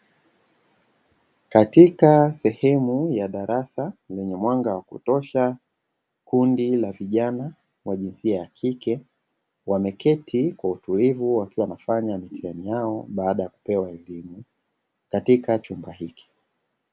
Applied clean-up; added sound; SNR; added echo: none; none; none; none.